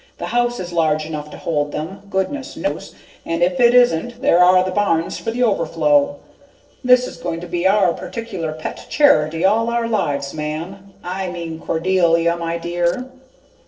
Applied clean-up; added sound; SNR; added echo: neural separator model SepFormer DNS4.